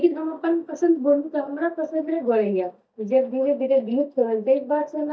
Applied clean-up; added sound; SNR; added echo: neural mask model DeepFilterNet 3.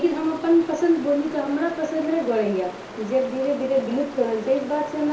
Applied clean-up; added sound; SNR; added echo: none; Stream; 16 dB; reverberation time 0.7 s.